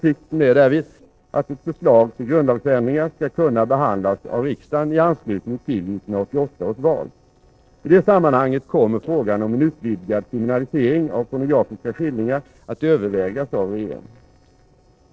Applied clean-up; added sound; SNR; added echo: neural separator model SepFormer DNS4.